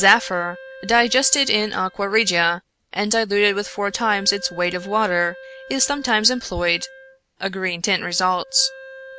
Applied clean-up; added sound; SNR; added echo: none; Wind instrument, woodwind instrument; 20 dB; none.